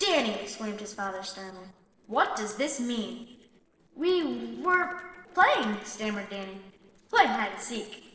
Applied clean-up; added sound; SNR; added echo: neural separator model SepFormer DNS4.